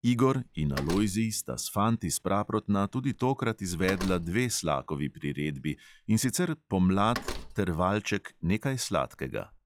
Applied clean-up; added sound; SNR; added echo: classical method log-MMSE.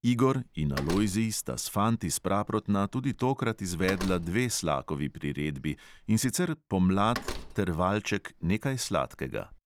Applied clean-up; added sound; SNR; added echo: none; Slam; 15 dB; none.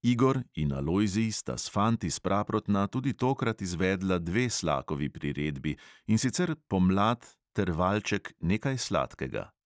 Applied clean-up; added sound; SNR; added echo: none; none; none; none.